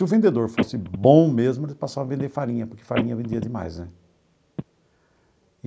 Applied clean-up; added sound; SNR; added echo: none; Telephone; 10 dB; none.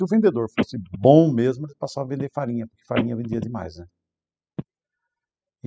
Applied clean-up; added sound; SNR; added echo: classical method spectral subtraction.